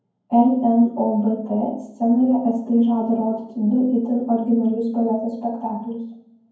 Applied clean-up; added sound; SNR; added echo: none; none; none; reverberation time 0.9 s.